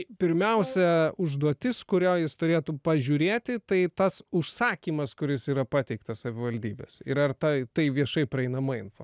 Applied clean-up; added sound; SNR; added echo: none; Brass instrument; 19 dB; none.